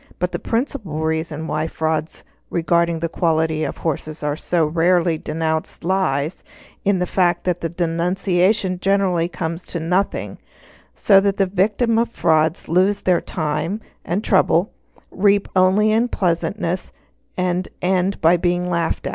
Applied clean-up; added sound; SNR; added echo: none; none; none; none.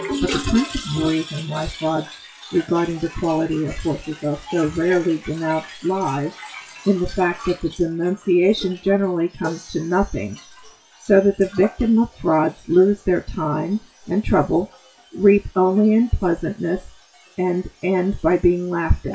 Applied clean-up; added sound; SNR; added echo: classical method WPE with log-MMSE.